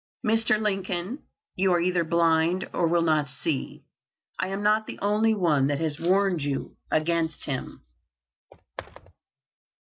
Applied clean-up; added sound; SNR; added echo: none; none; none; none.